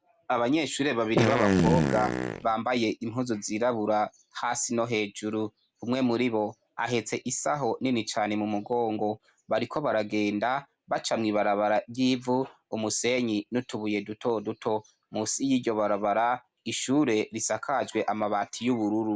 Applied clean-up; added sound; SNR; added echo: none; Fart; -3 dB; none.